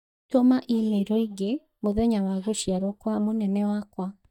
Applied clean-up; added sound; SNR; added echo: neural mask model DeepFilterNet 3.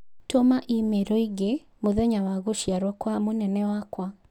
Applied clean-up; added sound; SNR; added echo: none; none; none; none.